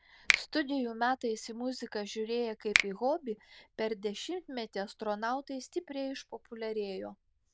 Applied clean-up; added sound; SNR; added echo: neural diffusion model UNIVERSE++.